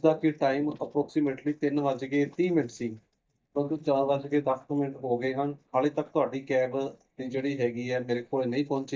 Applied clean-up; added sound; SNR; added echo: neural mask model DeepFilterNet 3.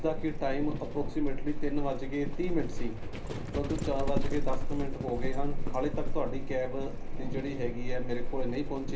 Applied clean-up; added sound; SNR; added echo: none; Livestock, farm animals, working animals; -4 dB; reverberation time 0.3 s.